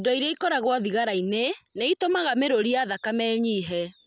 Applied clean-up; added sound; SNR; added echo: none; none; none; none.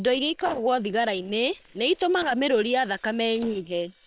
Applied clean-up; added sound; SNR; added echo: neural separator model SepFormer WHAM!.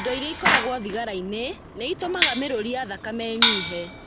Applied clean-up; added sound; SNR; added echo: none; Bicycle; -2 dB; none.